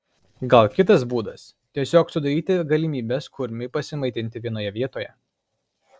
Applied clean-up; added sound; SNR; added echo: neural separator model SepFormer DNS4.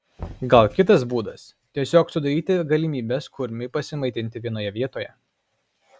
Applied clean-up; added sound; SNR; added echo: none; Knock; 20 dB; none.